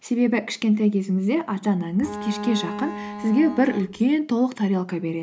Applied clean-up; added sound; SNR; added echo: none; Bowed string instrument; 10 dB; none.